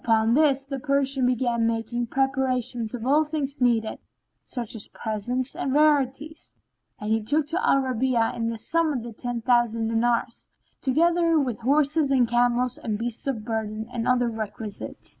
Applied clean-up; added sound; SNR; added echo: none; none; none; none.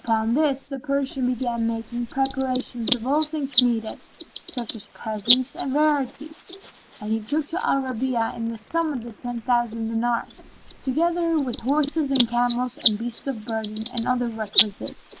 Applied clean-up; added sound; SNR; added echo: neural mask model Resemble Enhance denoiser.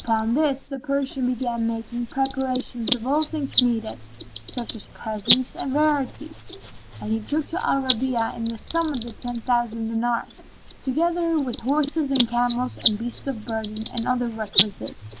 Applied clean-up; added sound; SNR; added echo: none; Bird; 7 dB; none.